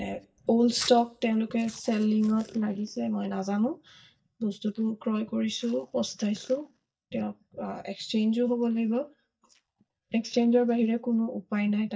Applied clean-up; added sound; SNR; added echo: neural mask model DeepFilterNet 3.